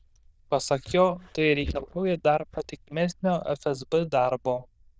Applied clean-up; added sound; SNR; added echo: neural diffusion model UNIVERSE++.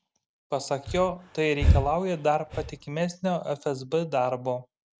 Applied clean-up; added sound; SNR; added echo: none; Breathing; 0 dB; none.